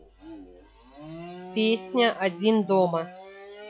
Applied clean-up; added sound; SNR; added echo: classical method log-MMSE.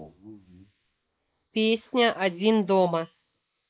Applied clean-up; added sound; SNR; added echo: neural mask model Resemble Enhance denoiser.